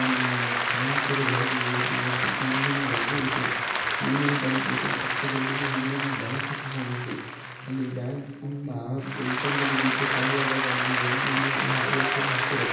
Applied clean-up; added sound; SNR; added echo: none; Applause; -3 dB; reverberation time 0.8 s.